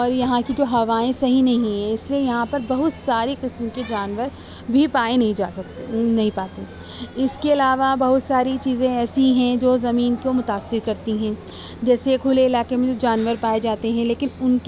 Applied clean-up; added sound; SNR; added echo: none; none; none; none.